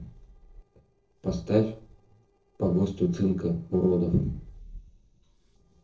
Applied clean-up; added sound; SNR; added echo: neural separator model SepFormer DNS4.